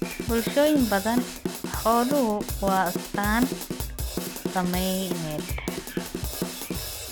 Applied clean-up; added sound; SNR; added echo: none; Drum / Drum kit; 5 dB; none.